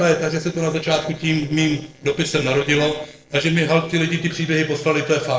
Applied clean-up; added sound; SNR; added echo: neural separator model SepFormer DNS4.